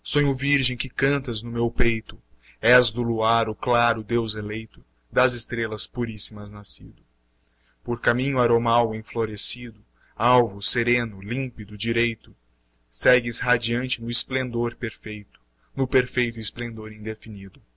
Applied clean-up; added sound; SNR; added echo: none; none; none; none.